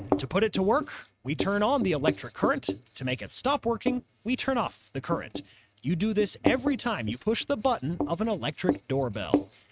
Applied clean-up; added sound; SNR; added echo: neural mask model RNNoise.